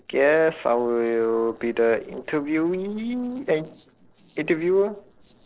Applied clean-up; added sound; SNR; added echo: neural separator model SepFormer DNS4.